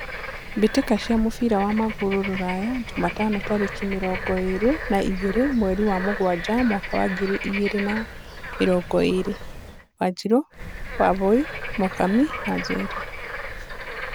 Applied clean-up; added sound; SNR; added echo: none; Bird / Frog; 8 dB; none.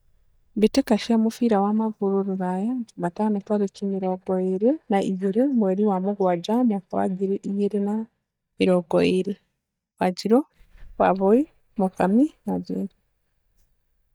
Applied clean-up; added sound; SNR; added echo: neural mask model DeepFilterNet 3.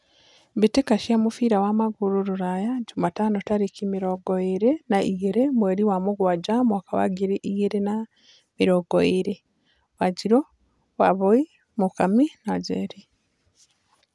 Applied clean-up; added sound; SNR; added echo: none; none; none; none.